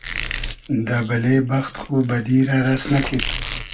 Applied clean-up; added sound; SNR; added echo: none; Squeak; 10 dB; reverberation time 0.2 s.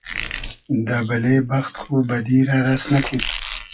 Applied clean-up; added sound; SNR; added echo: classical method WPE with log-MMSE.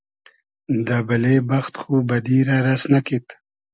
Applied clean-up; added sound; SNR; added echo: none; none; none; none.